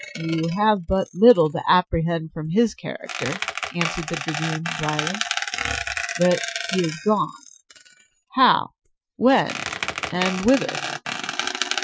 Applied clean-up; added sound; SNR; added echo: classical method Wiener filter.